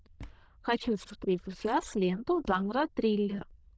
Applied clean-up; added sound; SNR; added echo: neural diffusion model UNIVERSE++.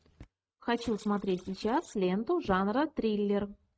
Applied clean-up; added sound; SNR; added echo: neural mask model RNNoise.